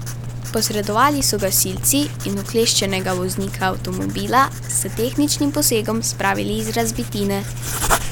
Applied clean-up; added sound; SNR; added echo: none; Writing; 6 dB; none.